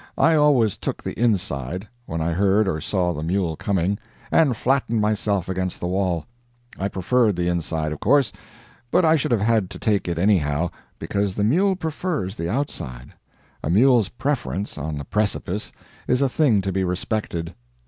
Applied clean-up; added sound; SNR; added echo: none; none; none; none.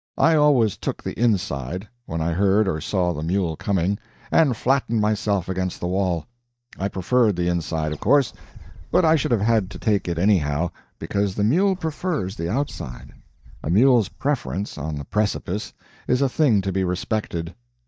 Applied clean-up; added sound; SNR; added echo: neural mask model DeepFilterNet 3.